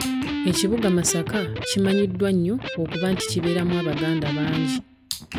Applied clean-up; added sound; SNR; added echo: none; Electric guitar; 5 dB; none.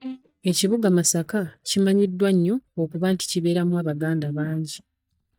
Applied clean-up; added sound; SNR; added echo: neural mask model DeepFilterNet 3.